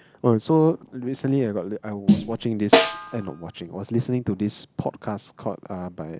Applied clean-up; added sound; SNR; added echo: none; Snare drum + Snare drum; -2 dB; none.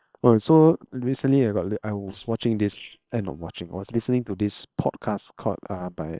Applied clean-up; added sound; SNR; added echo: neural separator model SepFormer WHAM!.